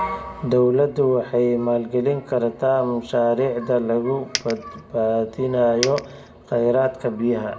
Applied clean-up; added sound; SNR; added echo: none; Coin (dropping); 10 dB; reverberation time 1.0 s.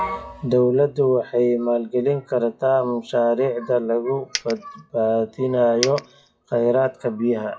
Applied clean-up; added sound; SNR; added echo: classical method WPE with log-MMSE.